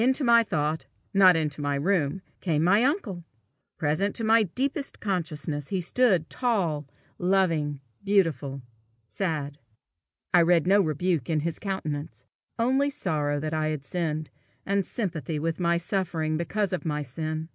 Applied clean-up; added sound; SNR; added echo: none; none; none; none.